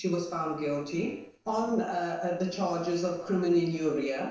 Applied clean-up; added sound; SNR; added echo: neural separator model SepFormer DNS4.